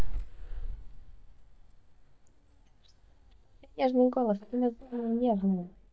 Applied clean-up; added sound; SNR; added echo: neural mask model DeepFilterNet 3.